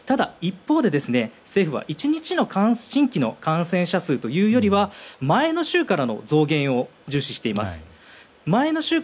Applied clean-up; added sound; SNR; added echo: none; none; none; none.